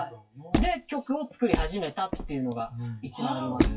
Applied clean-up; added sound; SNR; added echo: classical method WPE with log-MMSE.